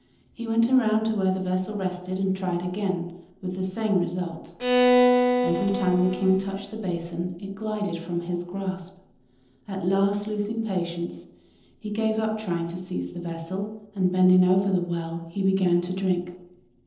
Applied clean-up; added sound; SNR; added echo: neural separator model SepFormer DNS4.